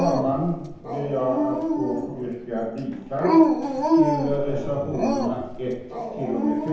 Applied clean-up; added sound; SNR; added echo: none; Dog; -2 dB; reverberation time 0.9 s.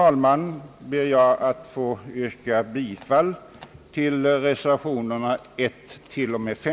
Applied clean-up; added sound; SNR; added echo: none; none; none; none.